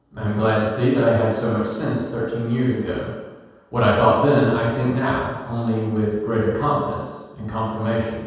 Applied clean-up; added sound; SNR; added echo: none; none; none; reverberation time 1.2 s.